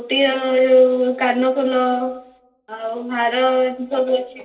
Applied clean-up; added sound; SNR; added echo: none; none; none; reverberation time 0.3 s.